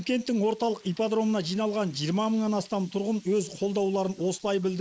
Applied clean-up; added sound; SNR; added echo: neural mask model Resemble Enhance denoiser.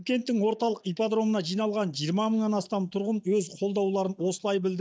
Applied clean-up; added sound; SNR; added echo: neural mask model DeepFilterNet 3.